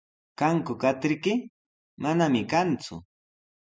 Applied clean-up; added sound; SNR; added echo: none; none; none; none.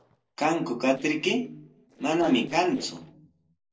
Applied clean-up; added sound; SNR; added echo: neural separator model SepFormer DNS4.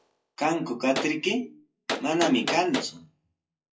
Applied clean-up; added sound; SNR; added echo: classical method WPE with log-MMSE.